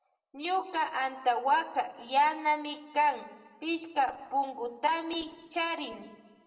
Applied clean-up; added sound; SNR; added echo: none; none; none; reverberation time 1.1 s.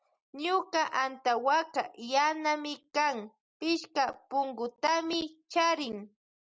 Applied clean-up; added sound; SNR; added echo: none; none; none; none.